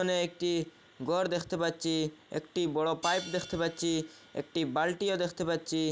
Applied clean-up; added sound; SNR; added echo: none; Hi-hat; 18 dB; none.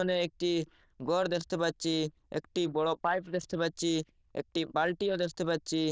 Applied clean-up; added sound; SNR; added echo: neural diffusion model UNIVERSE++.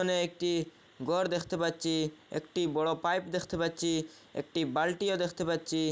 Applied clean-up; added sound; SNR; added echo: none; none; none; none.